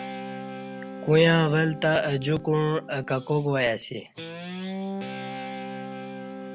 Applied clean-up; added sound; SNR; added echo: none; Guitar; 10 dB; none.